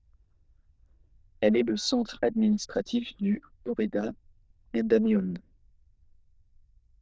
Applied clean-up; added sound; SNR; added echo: neural diffusion model UNIVERSE++.